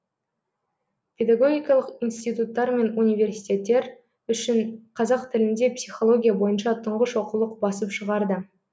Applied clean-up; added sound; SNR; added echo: none; none; none; none.